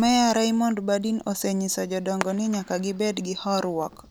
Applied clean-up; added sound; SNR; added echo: none; Fireworks; 19 dB; none.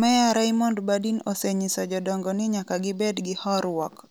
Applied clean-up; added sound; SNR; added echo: none; none; none; none.